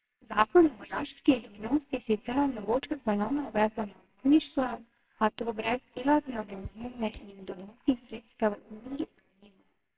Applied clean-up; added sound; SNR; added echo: neural separator model SepFormer WHAMR!.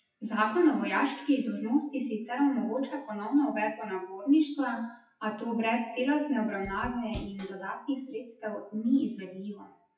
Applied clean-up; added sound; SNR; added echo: classical method WPE with log-MMSE.